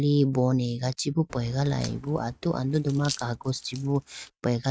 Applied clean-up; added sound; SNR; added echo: neural mask model RNNoise.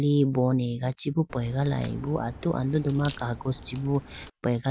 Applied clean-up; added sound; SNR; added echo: none; Crack; 14 dB; none.